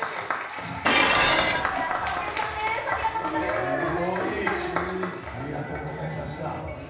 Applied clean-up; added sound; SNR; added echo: none; Dishes, pots, and pans; 0 dB; reverberation time 0.9 s.